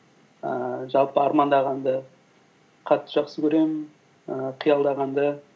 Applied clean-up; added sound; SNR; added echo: none; none; none; none.